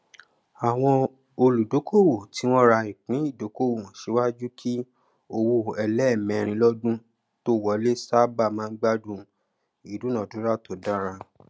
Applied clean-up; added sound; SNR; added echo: none; none; none; none.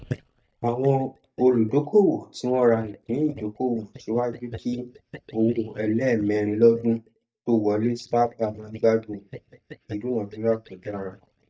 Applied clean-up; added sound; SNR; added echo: neural mask model DeepFilterNet 3.